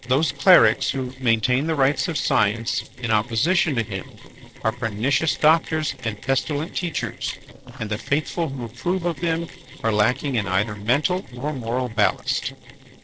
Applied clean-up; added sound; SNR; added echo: neural separator model SepFormer DNS4.